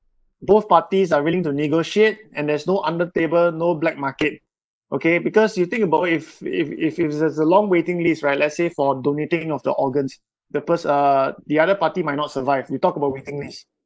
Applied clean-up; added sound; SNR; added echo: neural mask model Resemble Enhance denoiser.